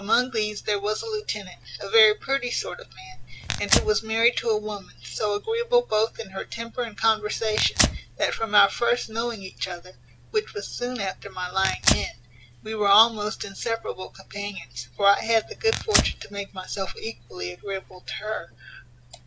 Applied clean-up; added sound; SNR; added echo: none; Tearing; 7 dB; none.